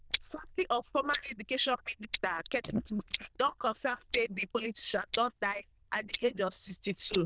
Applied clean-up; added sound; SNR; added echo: neural diffusion model UNIVERSE++.